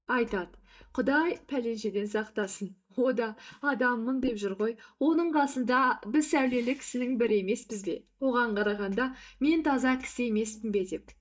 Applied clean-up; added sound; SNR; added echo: neural mask model DeepFilterNet 3.